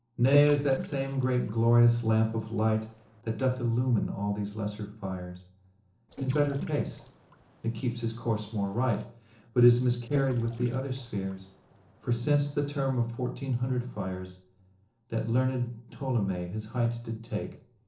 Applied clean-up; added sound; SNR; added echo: neural separator model SepFormer DNS4.